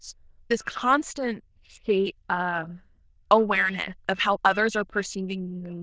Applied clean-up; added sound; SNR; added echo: neural diffusion model UNIVERSE++.